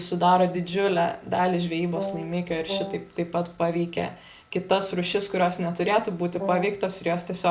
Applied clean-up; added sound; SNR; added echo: none; Wind instrument, woodwind instrument; 8 dB; none.